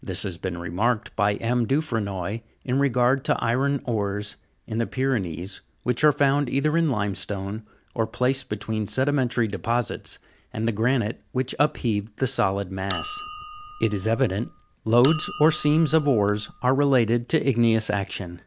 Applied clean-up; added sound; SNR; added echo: none; Chink, clink; 7 dB; none.